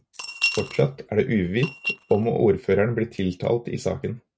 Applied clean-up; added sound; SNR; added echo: neural mask model RNNoise.